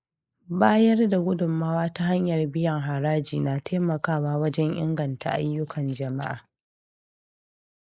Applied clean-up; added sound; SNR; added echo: neural mask model Resemble Enhance denoiser.